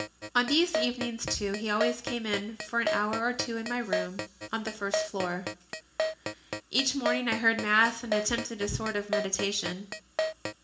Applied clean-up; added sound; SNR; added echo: none; Keyboard (musical); 4 dB; reverberation time 0.4 s.